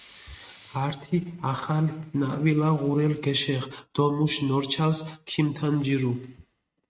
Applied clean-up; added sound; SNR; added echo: neural mask model RNNoise.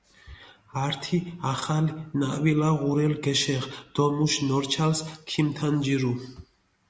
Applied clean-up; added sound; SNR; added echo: none; none; none; none.